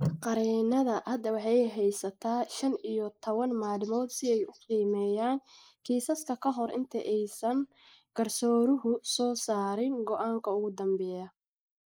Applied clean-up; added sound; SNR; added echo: neural mask model Resemble Enhance denoiser.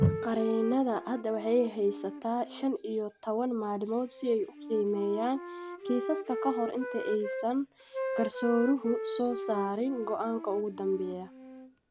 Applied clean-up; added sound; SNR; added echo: none; Wind instrument, woodwind instrument; 9 dB; none.